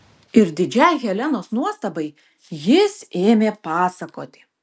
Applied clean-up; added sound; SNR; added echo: none; none; none; none.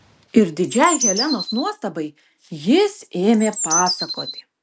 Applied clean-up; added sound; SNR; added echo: none; Bird; 4 dB; none.